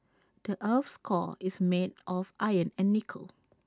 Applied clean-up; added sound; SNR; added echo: none; none; none; none.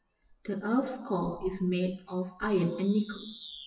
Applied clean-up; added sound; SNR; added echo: classical method WPE with log-MMSE.